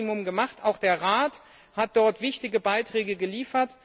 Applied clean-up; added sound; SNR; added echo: none; none; none; none.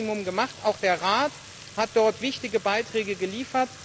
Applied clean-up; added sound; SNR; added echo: none; Fill (with liquid) / Trickle, dribble / Sink (filling or washing); 18 dB; none.